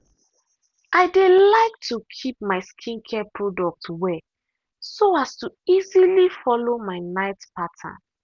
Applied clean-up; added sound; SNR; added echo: none; none; none; none.